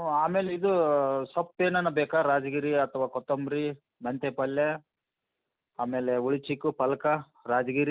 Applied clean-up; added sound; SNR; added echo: none; none; none; none.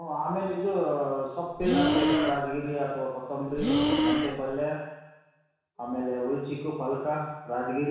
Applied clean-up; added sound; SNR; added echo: none; Breathing; -3 dB; reverberation time 1.1 s.